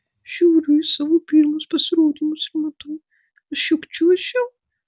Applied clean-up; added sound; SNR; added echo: none; none; none; none.